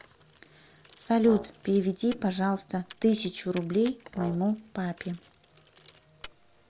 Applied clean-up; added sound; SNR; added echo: none; Brass instrument + Keys jangling; 19 dB; none.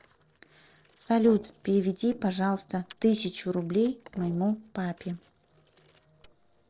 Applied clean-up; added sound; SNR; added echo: neural separator model SepFormer DNS4.